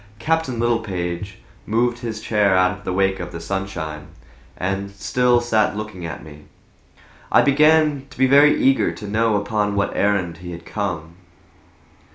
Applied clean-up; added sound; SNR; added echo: none; Walk, footsteps / Bird vocalization, bird call, bird song; 17 dB; reverberation time 0.4 s.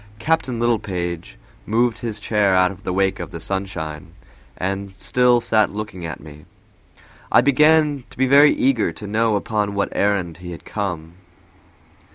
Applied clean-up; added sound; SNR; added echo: none; none; none; none.